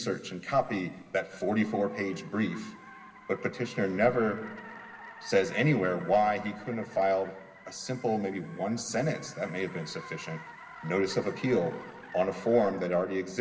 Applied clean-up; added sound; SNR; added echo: none; Car; 19 dB; reverberation time 2.4 s.